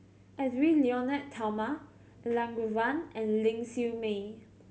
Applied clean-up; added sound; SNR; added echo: none; none; none; none.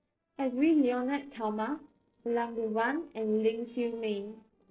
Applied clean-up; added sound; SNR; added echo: neural separator model SepFormer DNS4.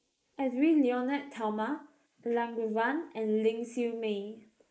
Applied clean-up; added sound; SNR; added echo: neural mask model Resemble Enhance denoiser.